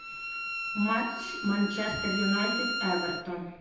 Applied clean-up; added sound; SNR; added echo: none; Bowed string instrument; 3 dB; reverberation time 0.9 s.